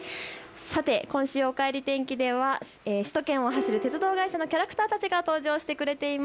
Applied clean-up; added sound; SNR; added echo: none; Piano; 14 dB; none.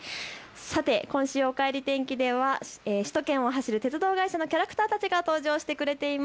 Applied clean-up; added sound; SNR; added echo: none; none; none; none.